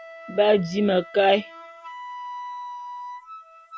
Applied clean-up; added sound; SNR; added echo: none; Wind instrument, woodwind instrument; 13 dB; none.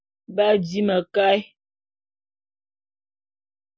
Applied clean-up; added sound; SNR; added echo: none; none; none; none.